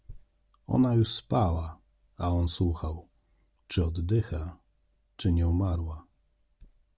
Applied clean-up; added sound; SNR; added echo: none; none; none; none.